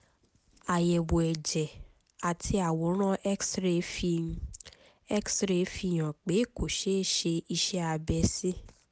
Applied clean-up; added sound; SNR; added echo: none; none; none; none.